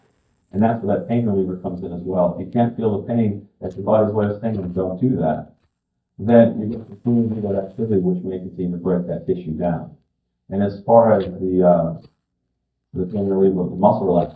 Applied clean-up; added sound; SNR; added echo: neural mask model DeepFilterNet 3.